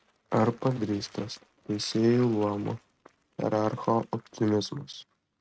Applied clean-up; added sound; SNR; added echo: neural mask model RNNoise.